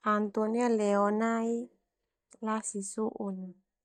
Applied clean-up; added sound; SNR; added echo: neural mask model DeepFilterNet 3.